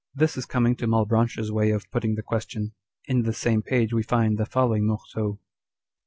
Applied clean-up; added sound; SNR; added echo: none; none; none; none.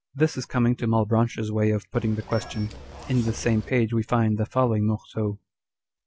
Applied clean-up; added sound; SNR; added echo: none; Zipper (clothing) / Telephone; 15 dB; none.